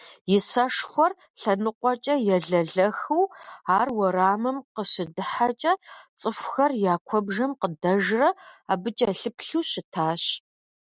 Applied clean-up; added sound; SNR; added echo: none; none; none; none.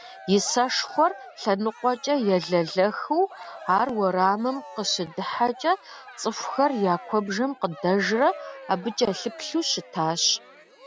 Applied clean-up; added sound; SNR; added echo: none; Cheering; 18 dB; none.